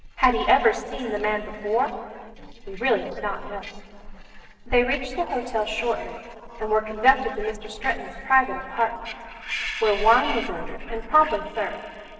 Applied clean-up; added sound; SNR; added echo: neural separator model SepFormer DNS4.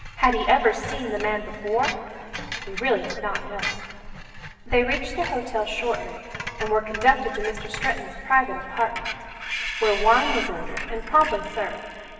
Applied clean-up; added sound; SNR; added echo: none; Screech; 10 dB; reverberation time 2.3 s.